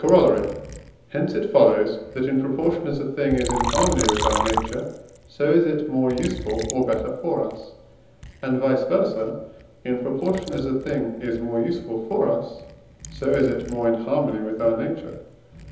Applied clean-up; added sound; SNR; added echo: none; Liquid; 10 dB; reverberation time 0.9 s.